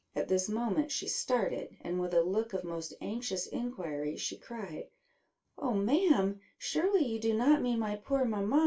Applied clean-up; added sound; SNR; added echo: none; none; none; reverberation time 0.2 s.